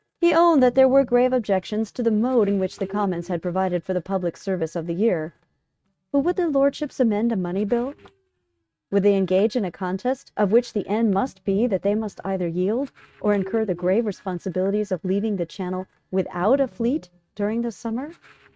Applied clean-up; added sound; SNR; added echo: neural mask model RNNoise.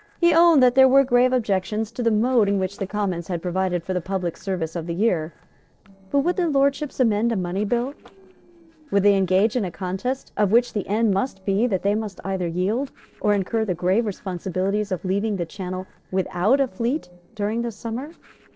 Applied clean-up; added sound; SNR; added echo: neural separator model SepFormer DNS4.